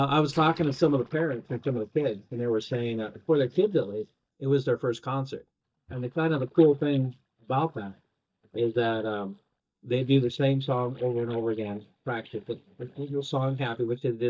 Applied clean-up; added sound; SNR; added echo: neural mask model DeepFilterNet 3.